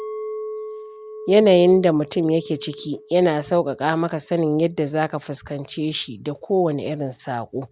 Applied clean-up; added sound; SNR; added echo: none; Chink, clink; 16 dB; none.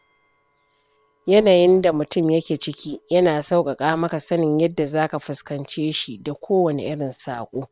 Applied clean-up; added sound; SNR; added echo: neural separator model SepFormer WHAM!.